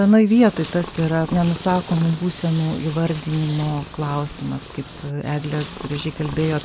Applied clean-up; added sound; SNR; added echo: none; Purr; 15 dB; none.